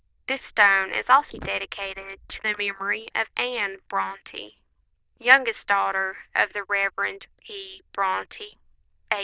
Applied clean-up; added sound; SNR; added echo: neural diffusion model UNIVERSE++.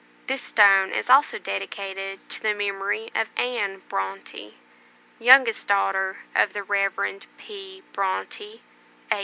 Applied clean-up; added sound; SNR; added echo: none; none; none; none.